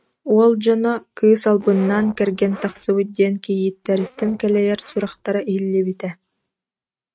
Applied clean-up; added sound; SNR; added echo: neural mask model RNNoise.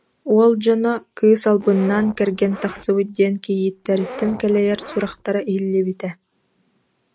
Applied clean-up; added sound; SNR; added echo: none; Zipper (clothing); 16 dB; none.